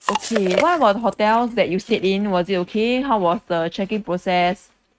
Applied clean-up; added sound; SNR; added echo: neural mask model RNNoise.